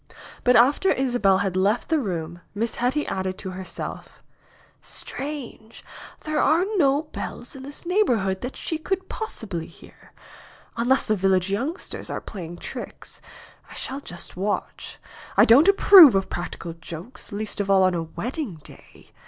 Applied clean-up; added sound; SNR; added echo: none; none; none; none.